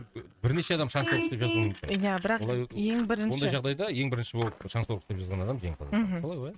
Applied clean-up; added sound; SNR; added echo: neural mask model RNNoise.